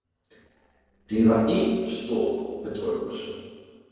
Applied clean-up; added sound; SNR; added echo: neural separator model SepFormer DNS4.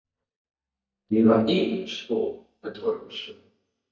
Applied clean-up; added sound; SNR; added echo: neural mask model DeepFilterNet 3.